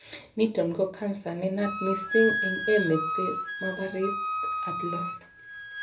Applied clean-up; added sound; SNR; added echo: none; Wind instrument, woodwind instrument; 3 dB; reverberation time 0.3 s.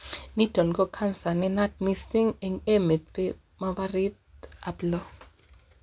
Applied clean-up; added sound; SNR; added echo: none; none; none; none.